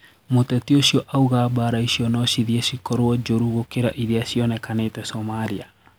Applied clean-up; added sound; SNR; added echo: none; none; none; none.